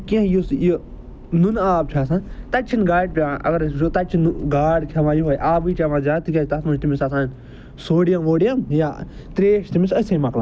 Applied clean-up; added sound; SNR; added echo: none; Accelerating, revving, vroom; 15 dB; none.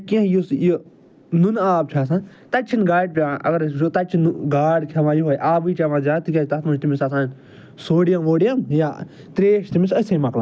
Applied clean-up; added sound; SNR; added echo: none; none; none; none.